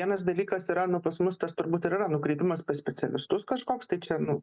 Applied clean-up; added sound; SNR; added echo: none; none; none; none.